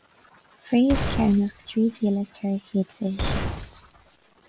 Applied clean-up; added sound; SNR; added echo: none; Glass; 4 dB; none.